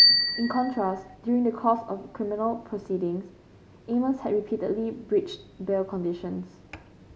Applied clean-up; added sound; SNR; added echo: none; Bicycle bell; 3 dB; none.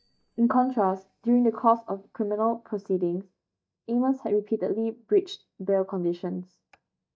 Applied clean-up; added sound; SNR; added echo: neural mask model DeepFilterNet 3.